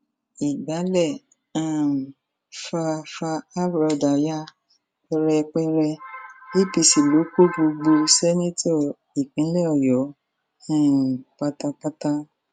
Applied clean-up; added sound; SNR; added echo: none; none; none; none.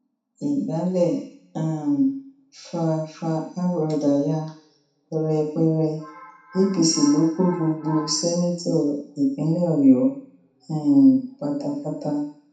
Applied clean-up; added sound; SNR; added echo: none; none; none; reverberation time 0.7 s.